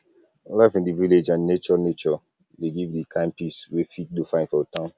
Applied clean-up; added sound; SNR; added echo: none; none; none; none.